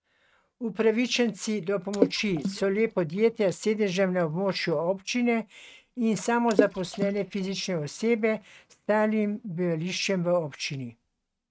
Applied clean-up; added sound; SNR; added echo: neural mask model RNNoise.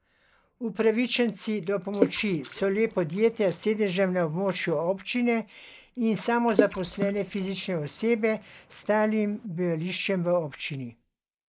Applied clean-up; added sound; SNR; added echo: neural mask model Resemble Enhance denoiser.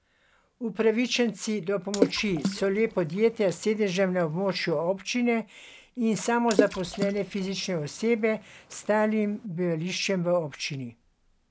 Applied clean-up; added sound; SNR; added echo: none; Water / Splash, splatter; 7 dB; none.